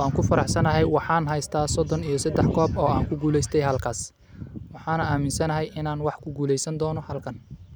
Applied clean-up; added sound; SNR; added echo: none; none; none; none.